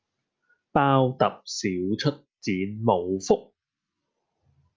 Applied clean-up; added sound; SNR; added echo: none; none; none; none.